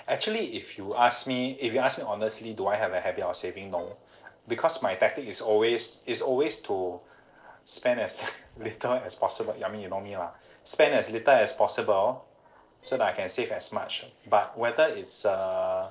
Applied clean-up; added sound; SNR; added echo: neural separator model SepFormer DNS4.